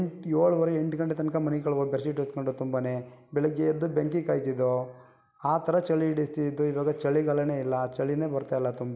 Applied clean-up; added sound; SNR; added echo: none; none; none; none.